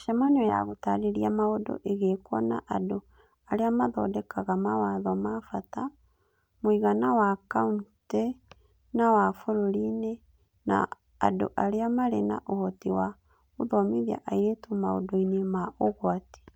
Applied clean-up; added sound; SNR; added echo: none; none; none; none.